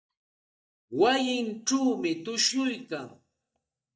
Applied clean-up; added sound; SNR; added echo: neural mask model DeepFilterNet 3.